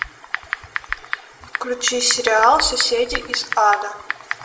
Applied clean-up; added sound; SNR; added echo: none; Typing; 8 dB; reverberation time 1.0 s.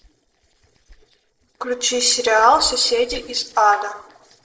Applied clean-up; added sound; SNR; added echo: neural separator model SepFormer DNS4.